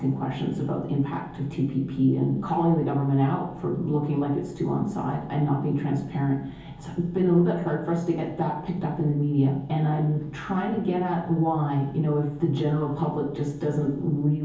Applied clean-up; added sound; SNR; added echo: none; none; none; reverberation time 0.7 s.